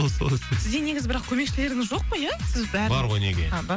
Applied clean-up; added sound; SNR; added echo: none; none; none; none.